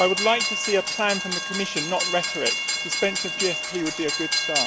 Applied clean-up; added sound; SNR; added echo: none; Train; 0 dB; none.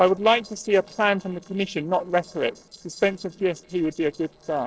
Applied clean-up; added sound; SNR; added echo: neural separator model SepFormer DNS4.